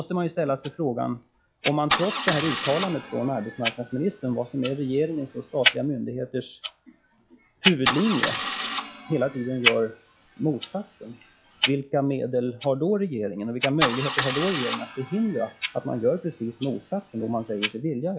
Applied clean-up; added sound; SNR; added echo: classical method log-MMSE.